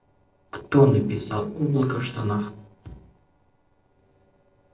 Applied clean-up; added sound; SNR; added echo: neural separator model SepFormer DNS4.